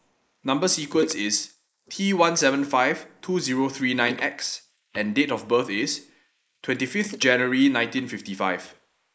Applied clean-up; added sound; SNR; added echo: neural mask model Resemble Enhance denoiser.